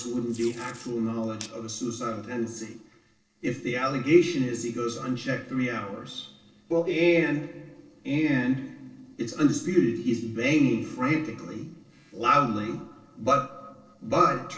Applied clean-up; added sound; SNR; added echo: neural separator model SepFormer DNS4.